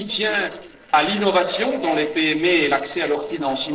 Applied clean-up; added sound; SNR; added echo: neural separator model SepFormer DNS4.